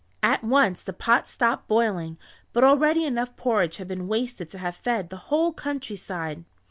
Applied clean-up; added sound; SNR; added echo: none; none; none; none.